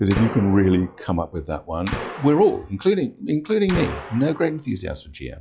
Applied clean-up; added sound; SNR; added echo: classical method log-MMSE.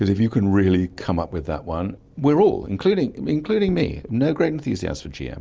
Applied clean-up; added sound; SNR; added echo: none; none; none; none.